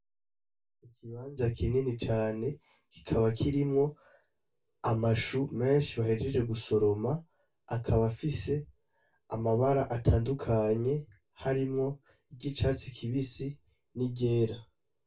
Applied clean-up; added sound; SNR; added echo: none; none; none; reverberation time 0.2 s.